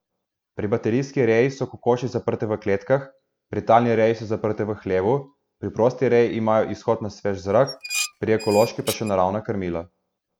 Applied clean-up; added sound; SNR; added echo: none; Dishes, pots, and pans; 11 dB; none.